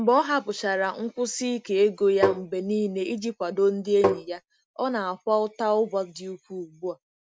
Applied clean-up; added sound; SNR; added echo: none; Tap; -1 dB; none.